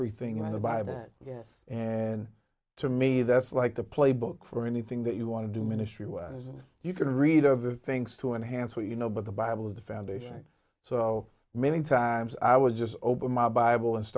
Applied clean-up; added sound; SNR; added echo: none; none; none; none.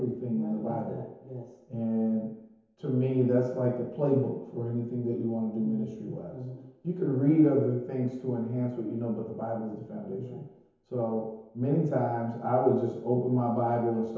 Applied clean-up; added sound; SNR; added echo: none; none; none; reverberation time 1.0 s.